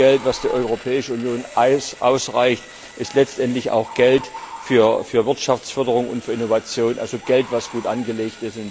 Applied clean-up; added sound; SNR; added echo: none; Bird + Sawing; 18 dB; none.